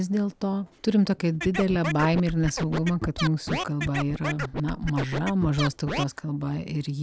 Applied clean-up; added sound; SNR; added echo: none; Scratching (performance technique); 7 dB; none.